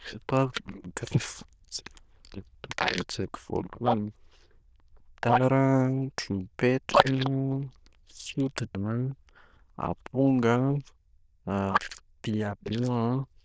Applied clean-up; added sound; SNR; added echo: neural diffusion model UNIVERSE++.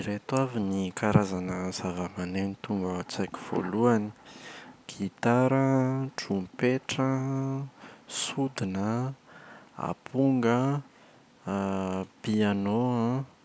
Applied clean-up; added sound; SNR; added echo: none; none; none; none.